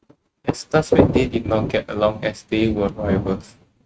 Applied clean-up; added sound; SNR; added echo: neural mask model RNNoise.